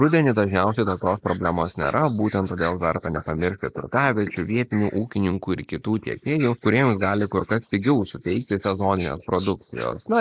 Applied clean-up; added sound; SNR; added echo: neural mask model Resemble Enhance denoiser.